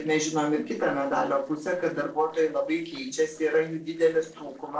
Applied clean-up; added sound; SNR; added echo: neural separator model SepFormer DNS4.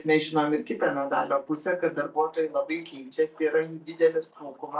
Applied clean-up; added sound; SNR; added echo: neural mask model DeepFilterNet 3.